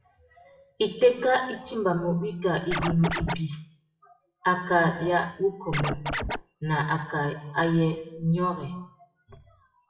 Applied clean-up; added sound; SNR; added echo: classical method WPE with log-MMSE.